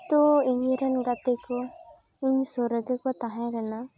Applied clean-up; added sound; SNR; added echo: none; none; none; none.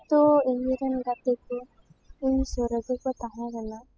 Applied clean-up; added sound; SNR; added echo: classical method spectral subtraction.